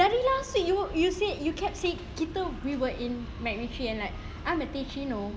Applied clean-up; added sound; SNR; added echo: none; none; none; none.